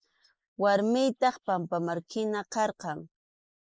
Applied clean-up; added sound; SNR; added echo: neural mask model Resemble Enhance denoiser.